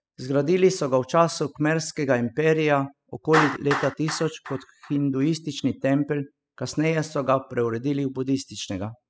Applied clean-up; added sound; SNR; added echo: classical method spectral subtraction.